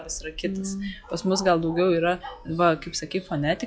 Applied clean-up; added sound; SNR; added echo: classical method log-MMSE.